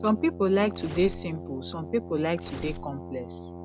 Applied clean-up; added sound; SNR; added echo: none; Tearing + Brass instrument; 10 dB; none.